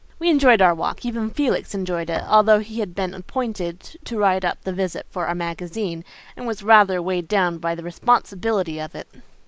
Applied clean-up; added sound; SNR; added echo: neural mask model Resemble Enhance denoiser.